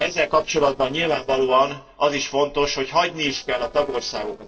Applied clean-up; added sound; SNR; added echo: neural separator model SepFormer DNS4.